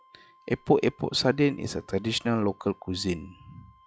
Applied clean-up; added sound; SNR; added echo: classical method log-MMSE.